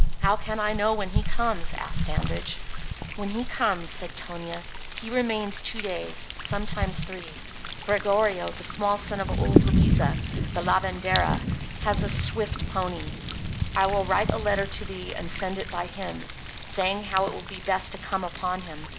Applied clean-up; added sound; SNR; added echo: none; Thunder; -1 dB; none.